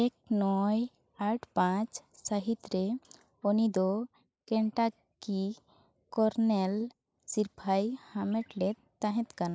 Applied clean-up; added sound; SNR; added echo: neural mask model Resemble Enhance denoiser.